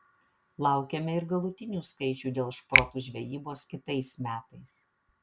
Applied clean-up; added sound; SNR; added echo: none; Finger snapping; -4 dB; none.